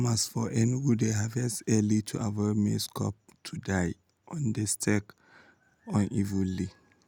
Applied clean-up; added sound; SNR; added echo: none; none; none; none.